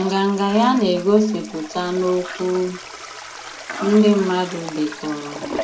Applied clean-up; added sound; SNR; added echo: none; Toilet flush; 13 dB; none.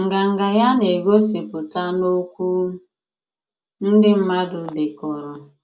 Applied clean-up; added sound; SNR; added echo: none; none; none; none.